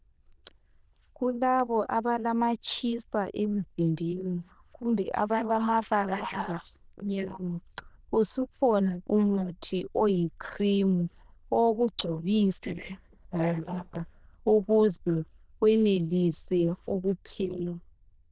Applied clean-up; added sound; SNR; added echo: neural diffusion model UNIVERSE++.